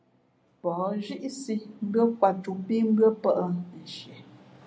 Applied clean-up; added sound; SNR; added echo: none; none; none; none.